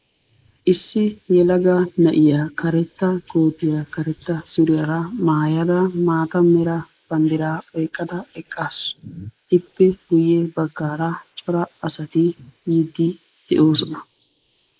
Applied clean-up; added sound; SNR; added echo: neural mask model Resemble Enhance denoiser.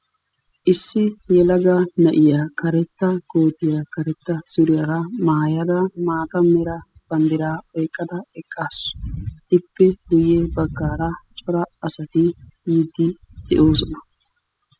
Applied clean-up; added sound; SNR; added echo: classical method spectral subtraction.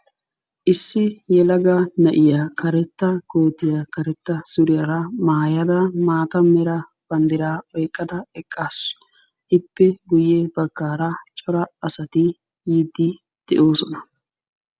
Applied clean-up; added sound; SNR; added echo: none; none; none; none.